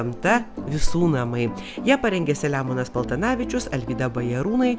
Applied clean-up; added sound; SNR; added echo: none; none; none; none.